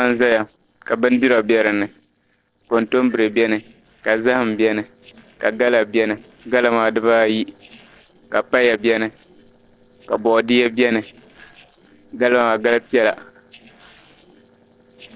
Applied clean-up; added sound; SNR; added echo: neural separator model SepFormer DNS4.